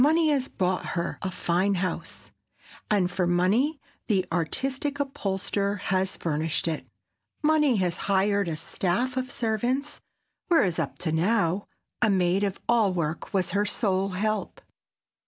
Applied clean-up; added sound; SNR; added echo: none; none; none; none.